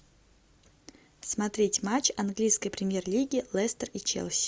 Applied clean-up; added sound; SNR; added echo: none; none; none; none.